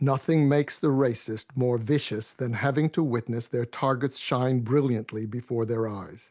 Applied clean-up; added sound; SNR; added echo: none; none; none; none.